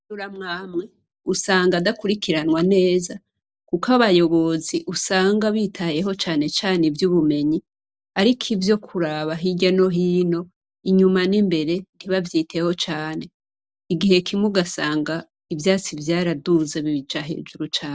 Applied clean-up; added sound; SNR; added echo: none; none; none; none.